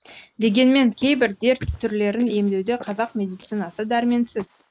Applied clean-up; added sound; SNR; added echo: neural mask model Resemble Enhance denoiser.